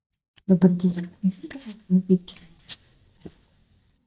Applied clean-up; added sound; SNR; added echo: neural mask model DeepFilterNet 3.